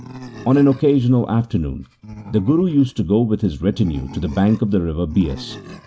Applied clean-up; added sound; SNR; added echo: none; Animal; 19 dB; none.